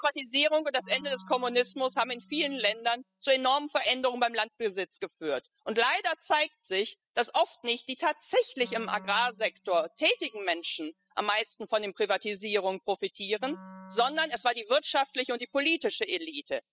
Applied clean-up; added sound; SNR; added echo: classical method spectral subtraction.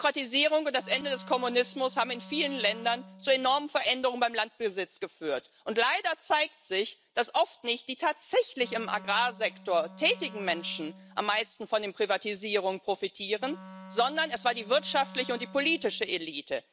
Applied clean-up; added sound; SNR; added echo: none; Wind instrument, woodwind instrument; 19 dB; none.